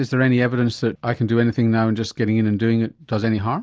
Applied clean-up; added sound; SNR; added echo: none; none; none; none.